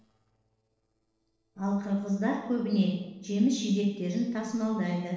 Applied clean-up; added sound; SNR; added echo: neural separator model SepFormer DNS4.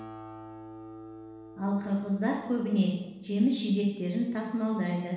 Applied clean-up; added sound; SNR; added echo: none; Acoustic guitar; 18 dB; reverberation time 1.1 s.